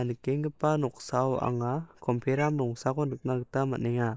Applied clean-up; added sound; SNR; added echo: neural mask model DeepFilterNet 3.